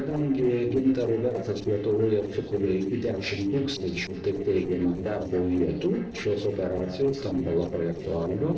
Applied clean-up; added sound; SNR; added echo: neural separator model SepFormer DNS4.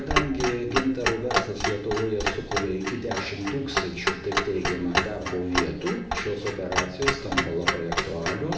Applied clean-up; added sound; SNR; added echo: none; Clock; 0 dB; reverberation time 0.9 s.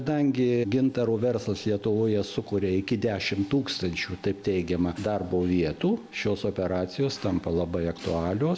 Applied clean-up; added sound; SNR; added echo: none; none; none; none.